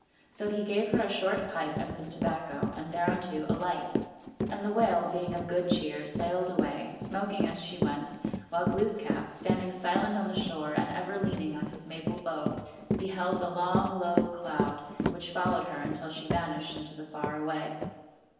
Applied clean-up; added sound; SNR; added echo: none; Run; 2 dB; reverberation time 1.0 s.